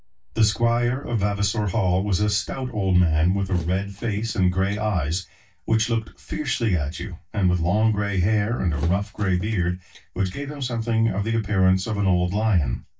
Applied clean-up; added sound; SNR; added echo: neural mask model DeepFilterNet 3.